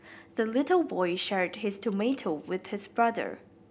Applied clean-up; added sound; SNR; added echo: none; none; none; none.